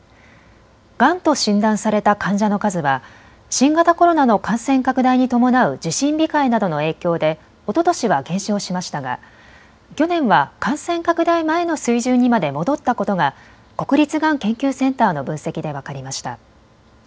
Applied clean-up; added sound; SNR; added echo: none; none; none; none.